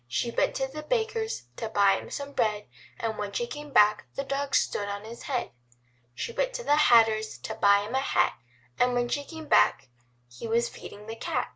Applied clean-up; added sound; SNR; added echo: none; none; none; none.